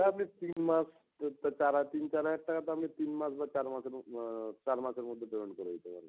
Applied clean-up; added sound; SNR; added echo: none; none; none; none.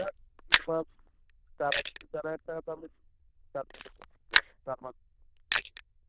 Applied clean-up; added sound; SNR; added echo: neural diffusion model UNIVERSE++.